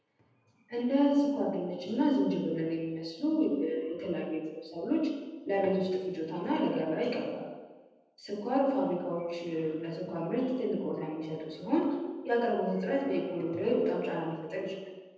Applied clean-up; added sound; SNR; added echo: none; none; none; reverberation time 1.0 s.